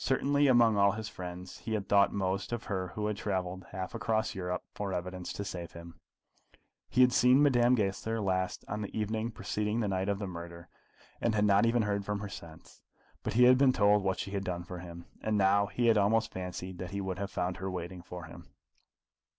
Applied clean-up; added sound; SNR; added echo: none; none; none; none.